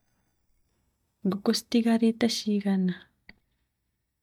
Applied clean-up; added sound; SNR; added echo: neural mask model DeepFilterNet 3.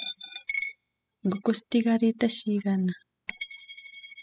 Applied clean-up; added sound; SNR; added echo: classical method spectral subtraction.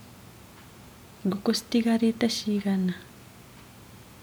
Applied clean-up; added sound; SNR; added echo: none; none; none; none.